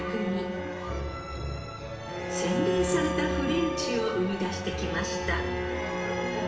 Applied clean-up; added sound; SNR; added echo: none; Bowed string instrument; 3 dB; reverberation time 0.9 s.